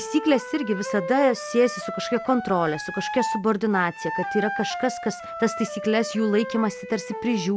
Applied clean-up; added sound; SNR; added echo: none; Wind instrument, woodwind instrument; 8 dB; none.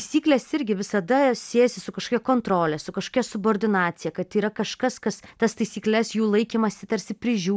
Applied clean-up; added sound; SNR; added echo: none; none; none; none.